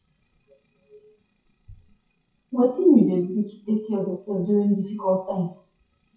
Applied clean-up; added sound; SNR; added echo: classical method WPE with log-MMSE.